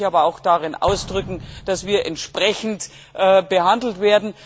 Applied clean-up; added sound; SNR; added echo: none; Explosion; 19 dB; none.